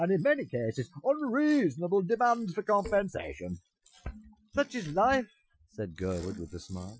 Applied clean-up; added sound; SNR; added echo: classical method Wiener filter.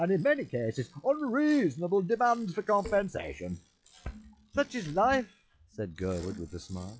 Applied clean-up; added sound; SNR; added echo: classical method log-MMSE.